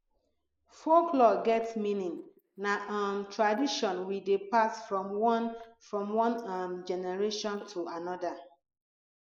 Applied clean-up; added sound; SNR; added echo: neural mask model Resemble Enhance denoiser.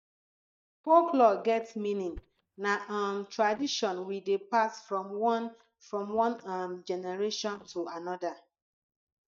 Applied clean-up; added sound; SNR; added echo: neural mask model DeepFilterNet 3.